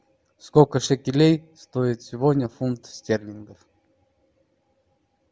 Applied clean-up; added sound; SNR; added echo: none; none; none; none.